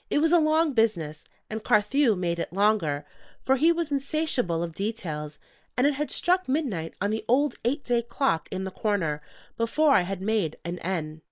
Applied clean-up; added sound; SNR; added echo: neural mask model Resemble Enhance denoiser.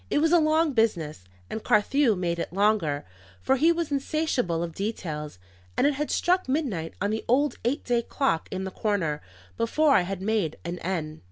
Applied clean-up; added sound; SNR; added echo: none; none; none; none.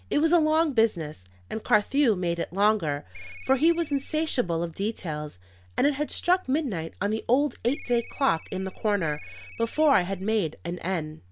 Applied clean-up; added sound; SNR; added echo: none; Ringtone; 13 dB; none.